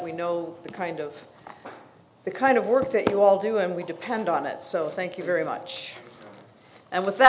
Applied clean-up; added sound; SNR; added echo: none; none; none; none.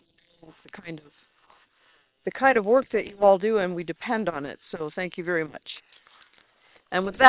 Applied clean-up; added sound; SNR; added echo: neural separator model SepFormer WHAM!.